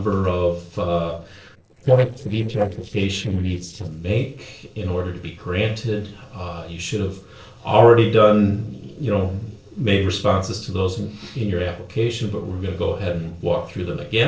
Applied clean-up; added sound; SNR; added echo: neural separator model SepFormer DNS4.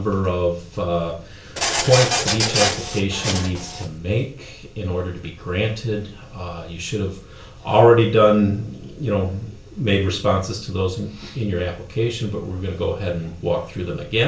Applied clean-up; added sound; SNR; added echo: none; Printer; 2 dB; reverberation time 0.3 s.